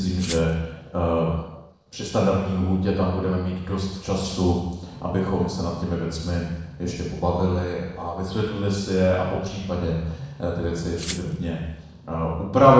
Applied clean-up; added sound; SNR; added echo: neural separator model SepFormer DNS4.